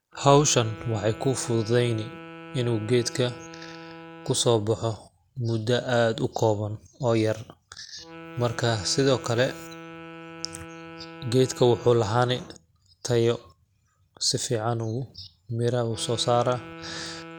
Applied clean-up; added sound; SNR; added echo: none; Wind instrument, woodwind instrument; 18 dB; none.